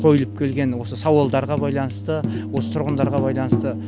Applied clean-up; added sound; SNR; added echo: none; Tambourine; 6 dB; none.